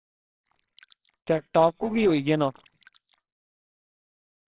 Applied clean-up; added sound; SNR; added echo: neural separator model SepFormer WHAMR!.